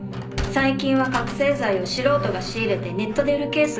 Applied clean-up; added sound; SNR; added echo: none; Sliding door; 13 dB; reverberation time 0.5 s.